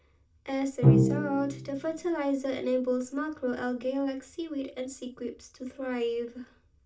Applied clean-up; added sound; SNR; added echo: none; Bowed string instrument; -4 dB; reverberation time 0.3 s.